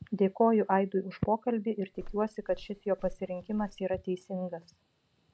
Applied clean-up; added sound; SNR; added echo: none; Walk, footsteps; 16 dB; none.